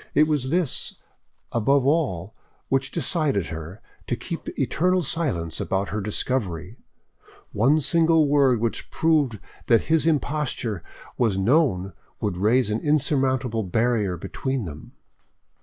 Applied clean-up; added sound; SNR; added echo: none; none; none; none.